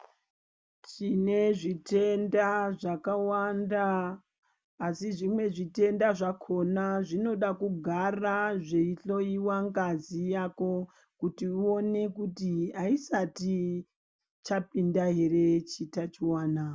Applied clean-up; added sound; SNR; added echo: none; none; none; none.